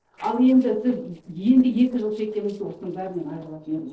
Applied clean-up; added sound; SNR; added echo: neural separator model SepFormer DNS4.